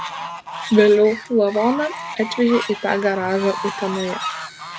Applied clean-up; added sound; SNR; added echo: none; Fowl; 10 dB; none.